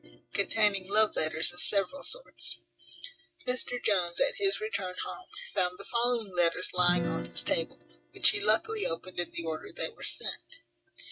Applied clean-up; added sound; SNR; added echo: neural mask model RNNoise.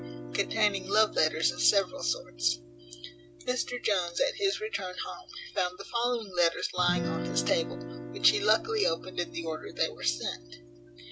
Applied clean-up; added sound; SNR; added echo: none; Guitar; 10 dB; none.